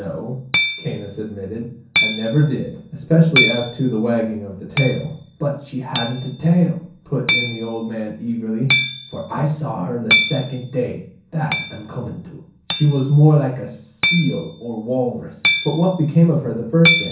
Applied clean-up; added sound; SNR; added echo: none; Hammer; 4 dB; reverberation time 0.6 s.